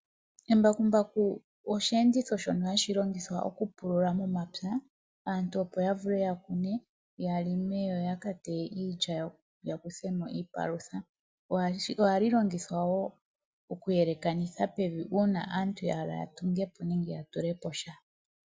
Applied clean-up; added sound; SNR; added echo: none; none; none; none.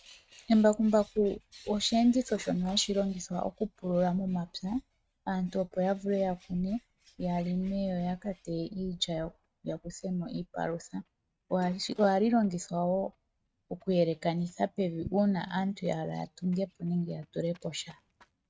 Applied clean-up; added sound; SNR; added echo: neural mask model RNNoise.